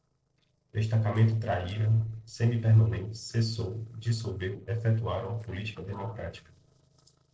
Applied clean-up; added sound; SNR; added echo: neural separator model SepFormer DNS4.